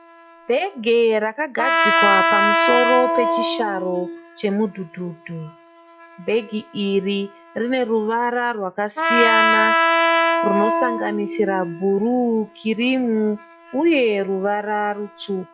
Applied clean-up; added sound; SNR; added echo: classical method log-MMSE.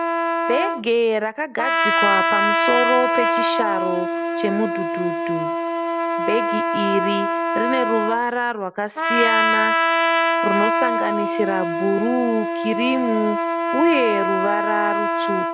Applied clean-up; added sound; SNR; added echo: none; Trumpet; -3 dB; none.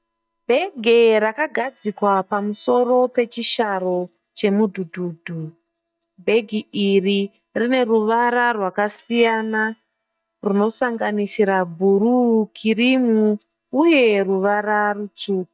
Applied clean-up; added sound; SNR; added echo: neural mask model DeepFilterNet 3.